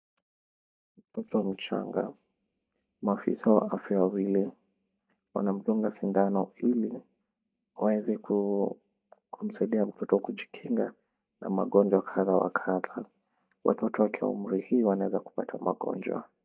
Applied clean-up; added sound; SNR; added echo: neural mask model DeepFilterNet 3.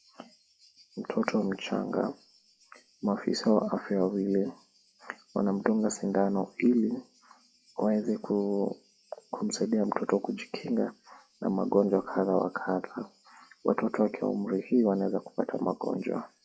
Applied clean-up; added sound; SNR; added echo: classical method WPE with log-MMSE.